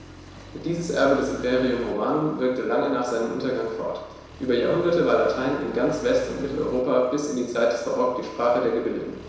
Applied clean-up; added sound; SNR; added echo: none; Accelerating, revving, vroom; 19 dB; reverberation time 1.0 s.